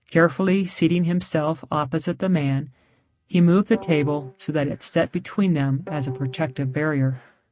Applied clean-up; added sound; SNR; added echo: neural mask model RNNoise.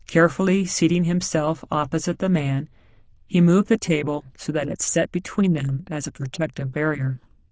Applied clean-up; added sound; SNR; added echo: neural diffusion model UNIVERSE++.